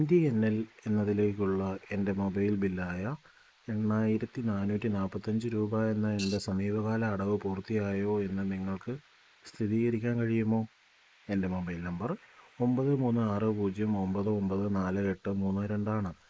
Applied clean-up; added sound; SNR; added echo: neural mask model Resemble Enhance denoiser.